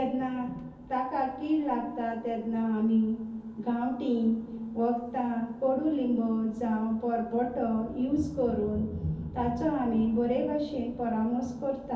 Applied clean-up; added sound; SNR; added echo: none; Thunder; 15 dB; reverberation time 0.5 s.